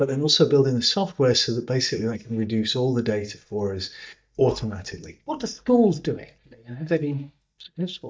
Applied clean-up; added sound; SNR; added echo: neural mask model DeepFilterNet 3.